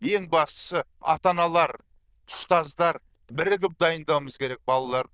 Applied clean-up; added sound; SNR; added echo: neural diffusion model UNIVERSE++.